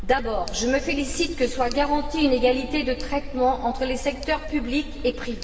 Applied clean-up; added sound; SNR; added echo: none; Tick; 8 dB; reverberation time 2.6 s.